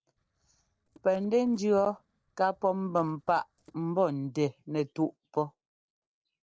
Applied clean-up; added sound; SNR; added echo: neural separator model SepFormer DNS4.